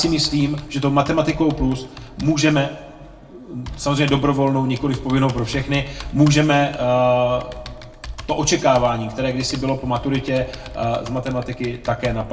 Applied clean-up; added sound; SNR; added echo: none; Computer keyboard; 17 dB; reverberation time 0.5 s.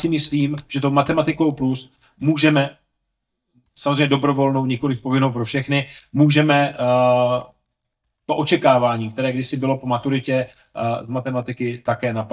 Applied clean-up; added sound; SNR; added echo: neural mask model DeepFilterNet 3.